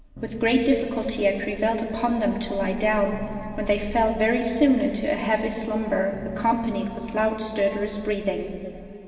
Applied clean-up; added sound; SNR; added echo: none; Piano; 19 dB; reverberation time 2.7 s.